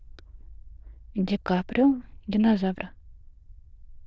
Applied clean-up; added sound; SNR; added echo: neural diffusion model UNIVERSE++.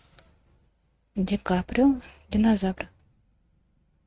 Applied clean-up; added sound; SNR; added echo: neural mask model RNNoise.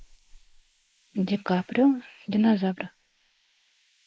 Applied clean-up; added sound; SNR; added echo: neural mask model Resemble Enhance denoiser.